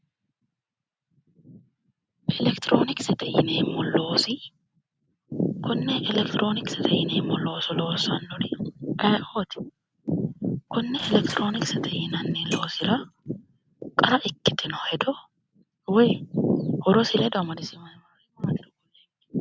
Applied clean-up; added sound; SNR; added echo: none; Crushing + Shatter; 19 dB; none.